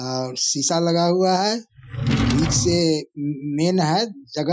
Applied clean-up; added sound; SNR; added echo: classical method Wiener filter.